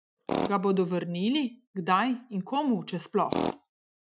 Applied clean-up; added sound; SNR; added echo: classical method Wiener filter.